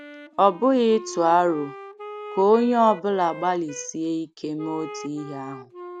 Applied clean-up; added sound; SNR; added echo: none; Wind instrument, woodwind instrument; 16 dB; none.